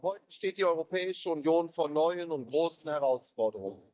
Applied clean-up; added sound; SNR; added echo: neural mask model DeepFilterNet 3.